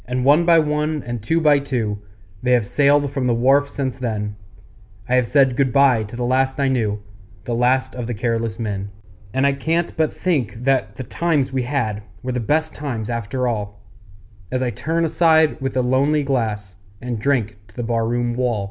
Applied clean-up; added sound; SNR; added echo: none; none; none; none.